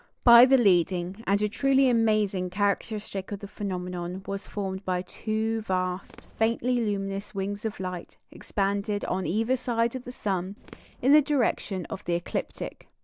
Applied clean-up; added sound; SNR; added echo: neural separator model SepFormer DNS4.